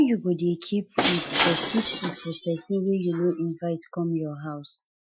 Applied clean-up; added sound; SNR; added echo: classical method Wiener filter.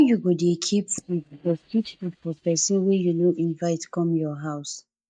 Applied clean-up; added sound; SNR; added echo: neural mask model DeepFilterNet 3.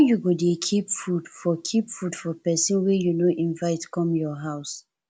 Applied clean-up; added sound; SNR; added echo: none; none; none; none.